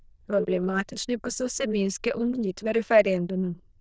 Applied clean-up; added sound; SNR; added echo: neural diffusion model UNIVERSE++.